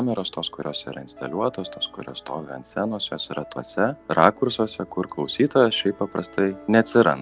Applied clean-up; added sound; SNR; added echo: none; none; none; none.